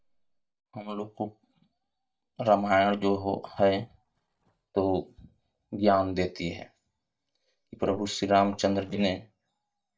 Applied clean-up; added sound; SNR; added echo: neural mask model DeepFilterNet 3.